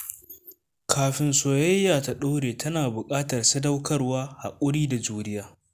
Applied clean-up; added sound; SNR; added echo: none; none; none; none.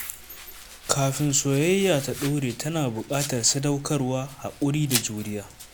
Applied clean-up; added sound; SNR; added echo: none; Domestic sounds, home sounds; 12 dB; none.